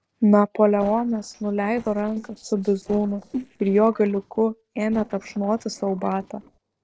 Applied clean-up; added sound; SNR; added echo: neural separator model SepFormer DNS4.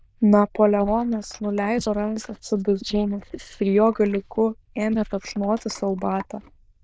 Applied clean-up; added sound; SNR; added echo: neural diffusion model UNIVERSE++.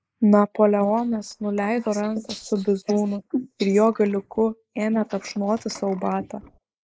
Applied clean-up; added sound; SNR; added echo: neural mask model Resemble Enhance denoiser.